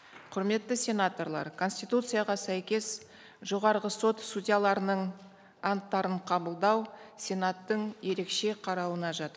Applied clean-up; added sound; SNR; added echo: none; none; none; none.